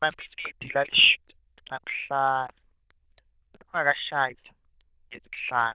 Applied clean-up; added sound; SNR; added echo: neural diffusion model UNIVERSE++.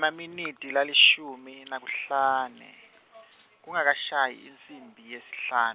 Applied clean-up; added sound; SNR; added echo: none; none; none; none.